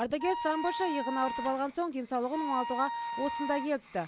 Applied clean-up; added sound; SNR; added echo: none; Wind instrument, woodwind instrument; 5 dB; none.